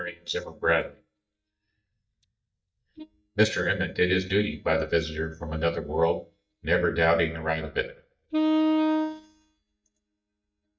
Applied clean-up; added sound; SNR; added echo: neural mask model DeepFilterNet 3.